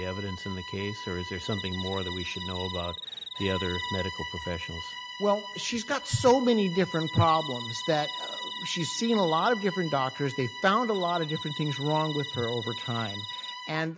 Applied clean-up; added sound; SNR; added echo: none; Bowed string instrument + Cricket; 9 dB; none.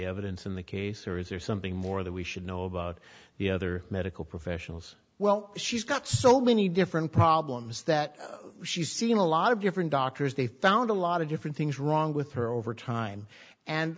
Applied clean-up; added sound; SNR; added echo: none; none; none; none.